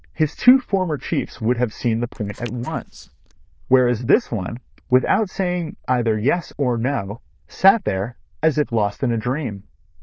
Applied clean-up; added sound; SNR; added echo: neural diffusion model UNIVERSE++.